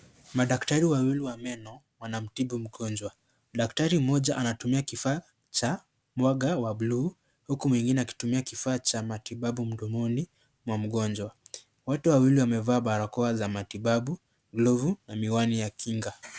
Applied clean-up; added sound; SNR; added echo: none; none; none; none.